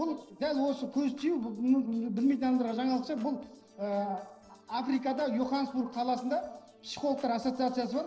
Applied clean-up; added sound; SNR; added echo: neural separator model SepFormer DNS4.